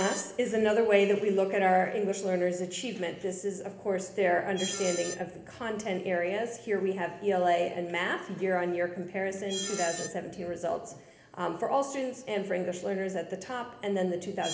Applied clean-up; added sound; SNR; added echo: none; Screech; 16 dB; reverberation time 1.0 s.